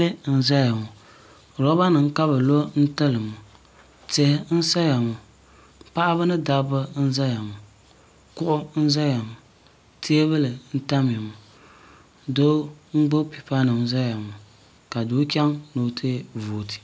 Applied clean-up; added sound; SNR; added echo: none; none; none; none.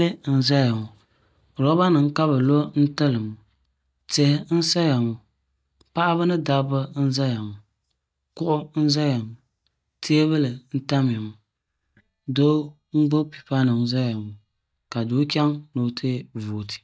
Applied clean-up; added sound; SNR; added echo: neural mask model DeepFilterNet 3.